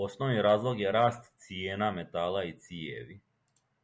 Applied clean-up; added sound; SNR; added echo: none; none; none; none.